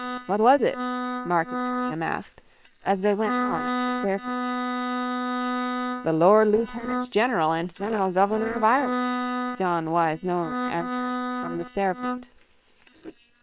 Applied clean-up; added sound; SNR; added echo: neural separator model SepFormer WHAM!.